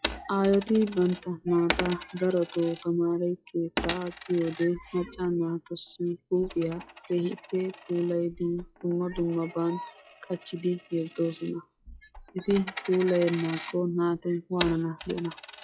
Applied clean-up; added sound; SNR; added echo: classical method log-MMSE.